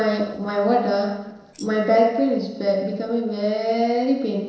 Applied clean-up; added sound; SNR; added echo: neural separator model SepFormer DNS4.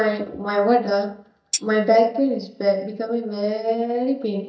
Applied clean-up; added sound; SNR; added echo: neural mask model DeepFilterNet 3.